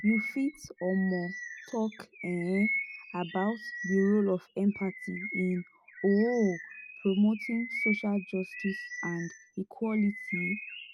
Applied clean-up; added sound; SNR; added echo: none; Bird vocalization, bird call, bird song; 9 dB; none.